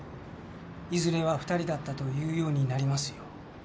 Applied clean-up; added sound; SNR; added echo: none; none; none; none.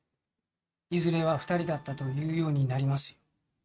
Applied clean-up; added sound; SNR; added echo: neural mask model RNNoise.